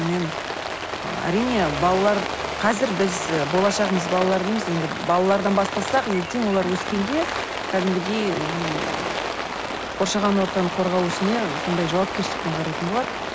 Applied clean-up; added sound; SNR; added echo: none; Rain; 4 dB; none.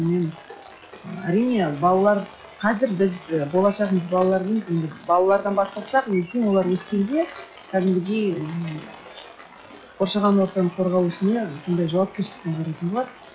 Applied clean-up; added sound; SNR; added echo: classical method log-MMSE.